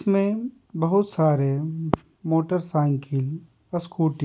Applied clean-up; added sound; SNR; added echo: none; none; none; none.